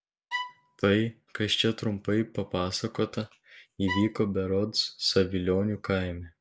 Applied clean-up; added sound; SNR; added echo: none; Bowed string instrument; 10 dB; none.